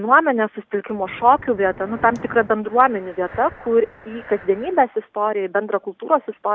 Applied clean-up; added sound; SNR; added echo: none; Breathing; 20 dB; none.